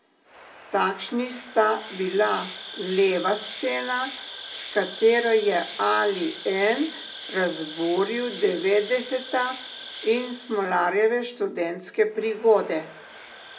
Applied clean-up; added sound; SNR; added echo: none; Insect; 14 dB; reverberation time 0.4 s.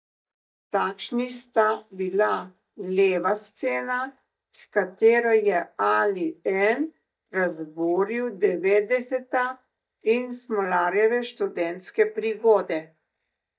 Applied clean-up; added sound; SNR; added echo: neural mask model DeepFilterNet 3.